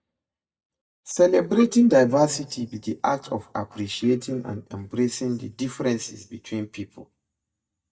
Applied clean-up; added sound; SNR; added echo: neural mask model DeepFilterNet 3.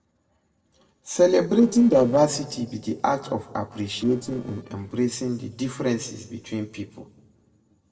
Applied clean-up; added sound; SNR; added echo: neural separator model SepFormer DNS4.